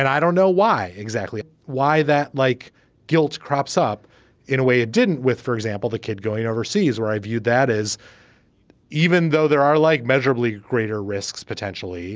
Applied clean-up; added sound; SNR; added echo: none; none; none; none.